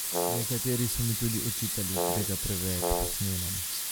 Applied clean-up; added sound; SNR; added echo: none; Brass instrument + Sink (filling or washing) / Water tap, faucet; -1 dB; none.